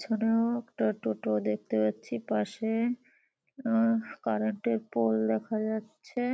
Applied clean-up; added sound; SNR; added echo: none; none; none; none.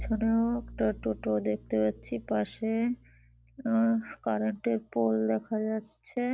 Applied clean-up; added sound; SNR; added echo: none; Bowed string instrument; 18 dB; none.